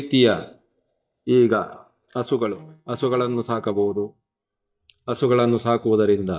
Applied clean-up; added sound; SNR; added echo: neural mask model DeepFilterNet 3.